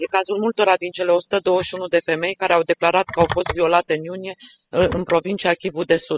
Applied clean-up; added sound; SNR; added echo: classical method spectral subtraction.